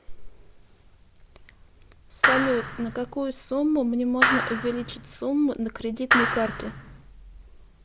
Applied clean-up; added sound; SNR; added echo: none; Clapping; -2 dB; none.